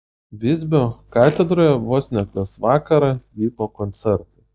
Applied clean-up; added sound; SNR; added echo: neural mask model DeepFilterNet 3.